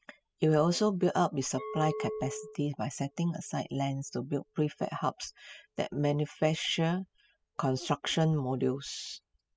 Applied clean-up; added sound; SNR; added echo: classical method spectral subtraction.